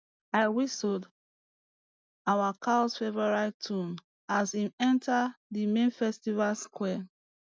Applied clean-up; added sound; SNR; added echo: none; none; none; none.